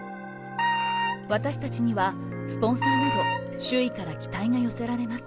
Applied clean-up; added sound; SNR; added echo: none; Wind instrument, woodwind instrument; 1 dB; none.